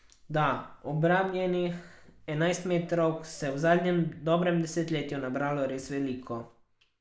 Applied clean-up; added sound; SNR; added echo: none; none; none; none.